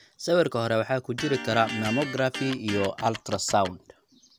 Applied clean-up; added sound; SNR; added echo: none; Electric guitar; 9 dB; none.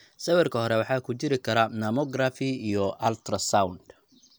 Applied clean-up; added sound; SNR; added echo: none; none; none; none.